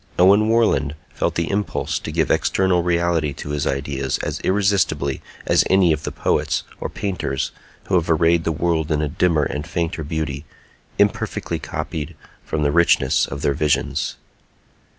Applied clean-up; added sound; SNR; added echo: none; none; none; none.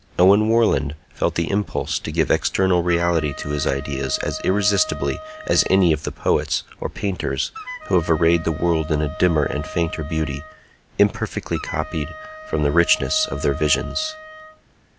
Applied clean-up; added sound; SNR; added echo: none; Wind instrument, woodwind instrument; 15 dB; none.